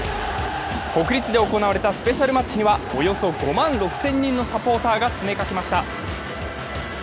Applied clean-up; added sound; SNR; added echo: none; none; none; none.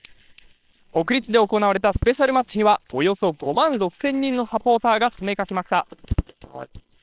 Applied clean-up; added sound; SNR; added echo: neural separator model SepFormer WHAMR!.